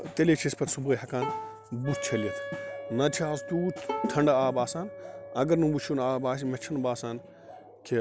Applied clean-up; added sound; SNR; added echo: none; Wind instrument, woodwind instrument + Bowed string instrument; 11 dB; none.